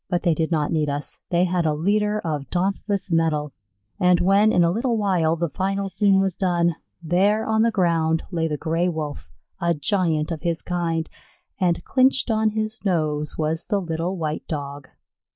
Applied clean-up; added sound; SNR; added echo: neural mask model Resemble Enhance denoiser.